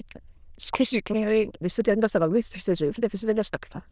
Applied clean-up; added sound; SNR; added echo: neural diffusion model UNIVERSE++.